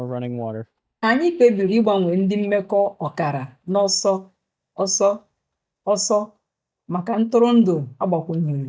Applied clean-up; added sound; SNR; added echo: neural mask model DeepFilterNet 3.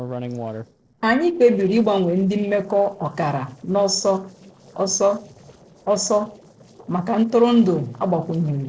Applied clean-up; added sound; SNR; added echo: neural separator model SepFormer DNS4.